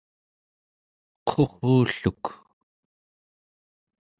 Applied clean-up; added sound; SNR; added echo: none; none; none; none.